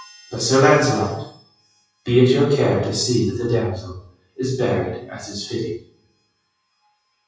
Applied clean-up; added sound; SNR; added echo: classical method WPE with log-MMSE.